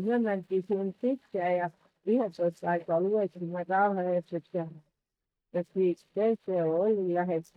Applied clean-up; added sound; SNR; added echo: neural mask model DeepFilterNet 3.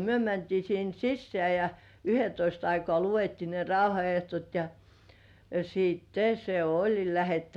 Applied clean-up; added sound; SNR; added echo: none; none; none; none.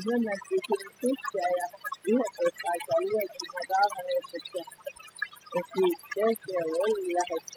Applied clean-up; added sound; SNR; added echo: classical method spectral subtraction.